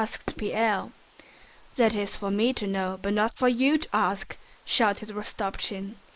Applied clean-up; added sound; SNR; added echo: neural mask model Resemble Enhance denoiser.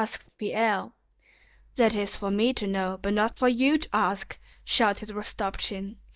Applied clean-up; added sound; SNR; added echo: neural mask model DeepFilterNet 3.